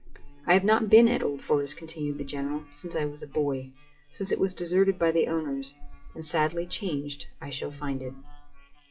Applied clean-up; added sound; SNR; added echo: classical method WPE with log-MMSE.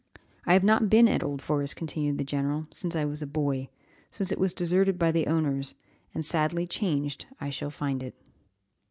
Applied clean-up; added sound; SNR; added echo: none; none; none; none.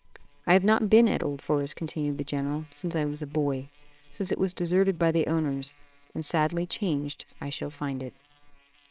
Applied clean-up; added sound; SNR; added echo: neural separator model SepFormer WHAMR!.